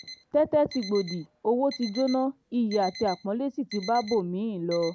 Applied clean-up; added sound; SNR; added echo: none; Alarm; 17 dB; none.